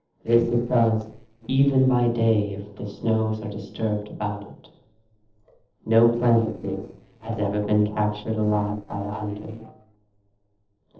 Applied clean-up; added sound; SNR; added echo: neural separator model SepFormer DNS4.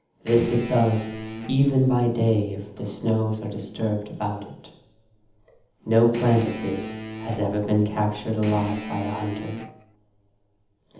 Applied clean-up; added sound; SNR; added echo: none; Guitar; 11 dB; reverberation time 0.8 s.